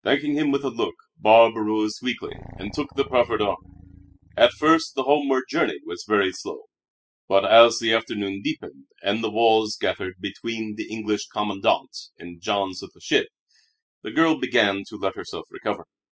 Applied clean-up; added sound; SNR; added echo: classical method spectral subtraction.